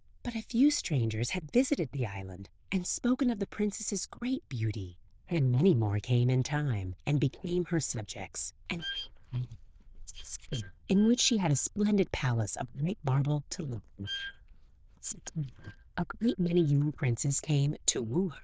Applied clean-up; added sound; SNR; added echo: neural diffusion model UNIVERSE++.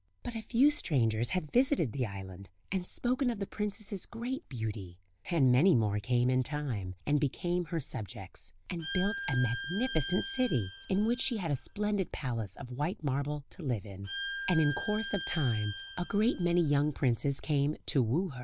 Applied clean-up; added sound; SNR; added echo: none; Bowed string instrument; 10 dB; none.